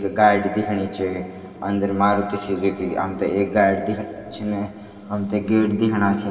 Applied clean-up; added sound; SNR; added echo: none; none; none; reverberation time 1.9 s.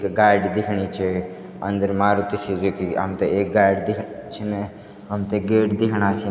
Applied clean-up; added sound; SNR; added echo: none; none; none; none.